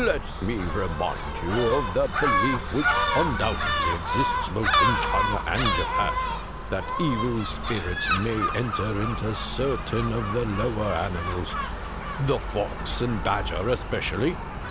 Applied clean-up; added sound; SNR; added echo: none; Gull, seagull; 0 dB; none.